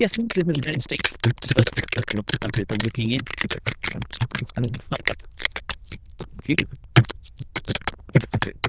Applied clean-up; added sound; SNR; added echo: neural diffusion model UNIVERSE++.